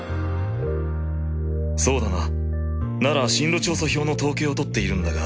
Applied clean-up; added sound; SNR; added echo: none; none; none; none.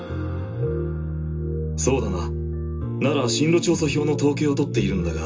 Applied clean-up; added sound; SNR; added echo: none; none; none; reverberation time 0.2 s.